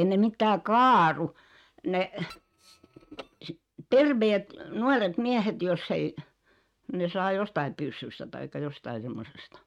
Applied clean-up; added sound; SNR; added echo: neural mask model RNNoise.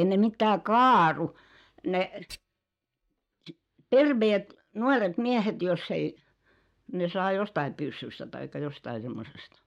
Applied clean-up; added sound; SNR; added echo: neural mask model DeepFilterNet 3.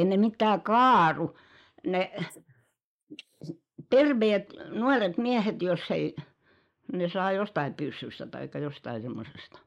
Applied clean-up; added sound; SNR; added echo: neural mask model Resemble Enhance denoiser.